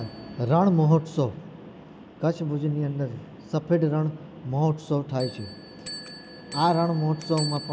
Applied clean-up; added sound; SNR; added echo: none; Bell; 18 dB; none.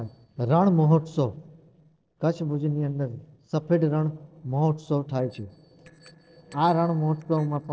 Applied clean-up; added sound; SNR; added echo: neural separator model SepFormer DNS4.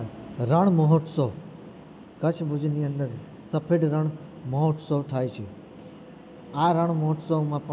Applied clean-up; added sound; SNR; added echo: none; none; none; none.